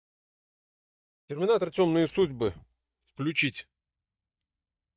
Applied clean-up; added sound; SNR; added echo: neural mask model DeepFilterNet 3.